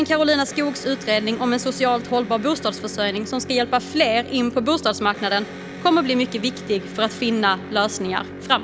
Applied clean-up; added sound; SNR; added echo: none; Electric guitar; 13 dB; none.